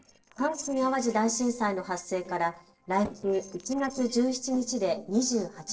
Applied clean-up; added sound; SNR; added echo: neural separator model SepFormer DNS4.